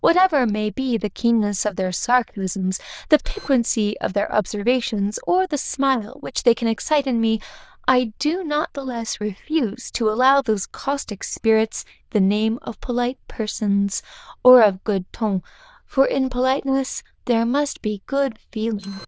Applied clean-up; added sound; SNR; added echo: neural diffusion model UNIVERSE++.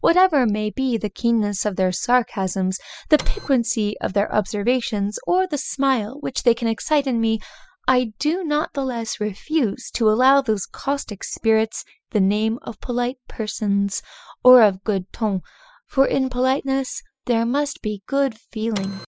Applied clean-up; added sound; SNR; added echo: classical method spectral subtraction.